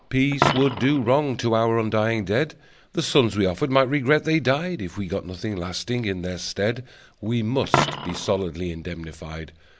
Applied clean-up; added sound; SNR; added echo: none; Coin (dropping); 9 dB; none.